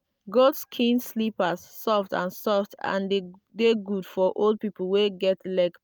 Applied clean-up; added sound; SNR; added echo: none; none; none; none.